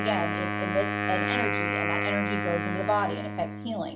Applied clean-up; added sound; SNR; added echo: none; Wind instrument, woodwind instrument; -1 dB; reverberation time 0.3 s.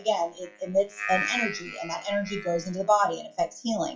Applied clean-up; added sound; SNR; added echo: classical method WPE with log-MMSE.